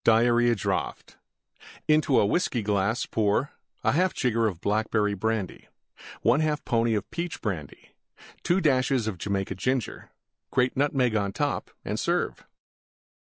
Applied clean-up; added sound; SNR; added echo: none; none; none; none.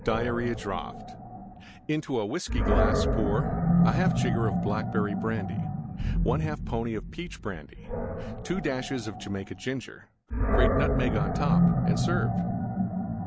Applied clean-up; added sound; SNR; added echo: none; Animal; -5 dB; none.